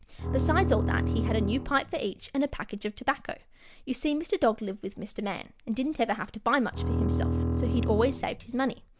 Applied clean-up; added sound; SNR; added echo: none; Bowed string instrument; -1 dB; none.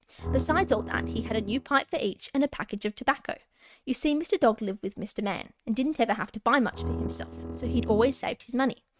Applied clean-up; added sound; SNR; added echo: neural mask model RNNoise.